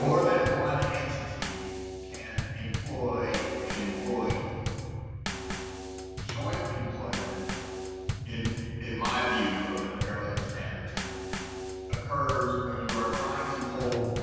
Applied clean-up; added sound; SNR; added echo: none; Bass drum / Snare drum / Drum kit; 3 dB; reverberation time 2.1 s.